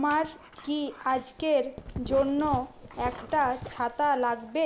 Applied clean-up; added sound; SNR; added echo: none; Dog; 14 dB; none.